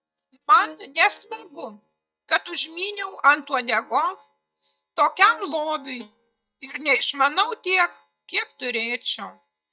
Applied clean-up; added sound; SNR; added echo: neural mask model DeepFilterNet 3.